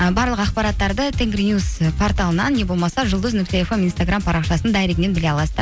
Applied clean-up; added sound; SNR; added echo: none; none; none; none.